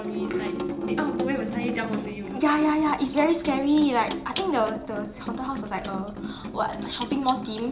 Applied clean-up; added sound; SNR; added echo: none; Sink (filling or washing) / Water tap, faucet; 6 dB; reverberation time 0.9 s.